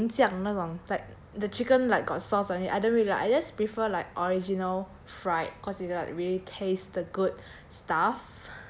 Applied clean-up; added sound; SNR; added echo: none; none; none; none.